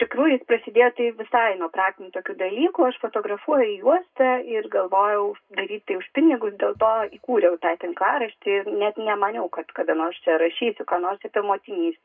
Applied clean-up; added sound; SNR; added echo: none; none; none; reverberation time 0.2 s.